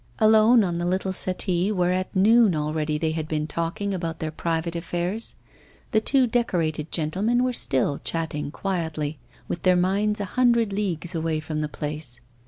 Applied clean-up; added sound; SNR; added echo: none; none; none; none.